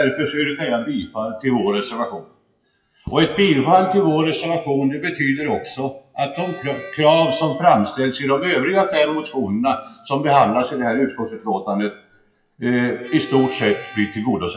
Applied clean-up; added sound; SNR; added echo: classical method WPE with log-MMSE.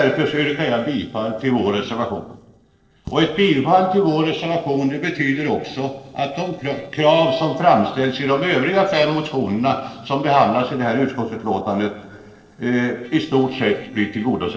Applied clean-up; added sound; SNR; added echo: neural separator model SepFormer DNS4.